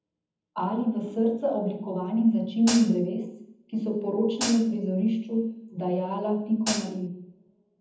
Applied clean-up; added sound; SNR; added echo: none; Hi-hat; 6 dB; reverberation time 0.8 s.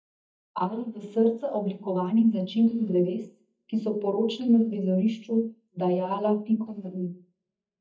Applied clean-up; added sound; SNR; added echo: neural mask model DeepFilterNet 3.